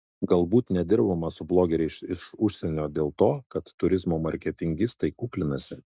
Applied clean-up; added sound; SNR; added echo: none; none; none; none.